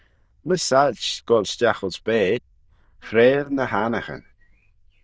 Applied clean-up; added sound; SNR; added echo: neural diffusion model UNIVERSE++.